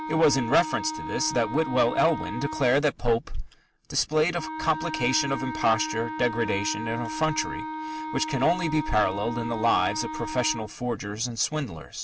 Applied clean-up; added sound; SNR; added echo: none; Wind instrument, woodwind instrument; 8 dB; none.